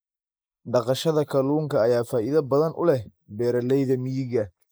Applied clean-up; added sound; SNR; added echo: neural mask model Resemble Enhance denoiser.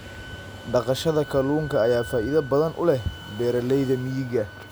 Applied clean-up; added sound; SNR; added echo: none; Wind instrument, woodwind instrument; 19 dB; none.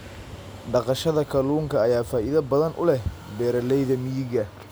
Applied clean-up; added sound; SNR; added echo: none; none; none; none.